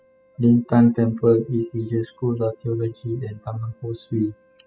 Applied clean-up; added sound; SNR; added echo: classical method spectral subtraction.